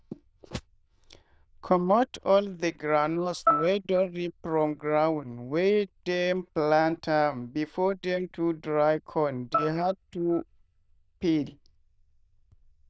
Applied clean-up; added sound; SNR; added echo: neural diffusion model UNIVERSE++.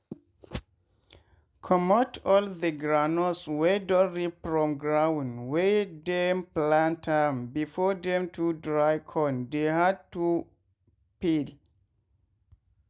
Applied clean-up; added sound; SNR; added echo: none; none; none; none.